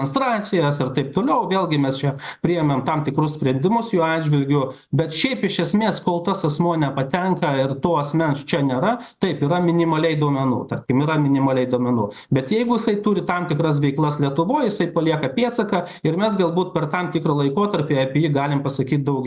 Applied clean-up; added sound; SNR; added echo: none; none; none; none.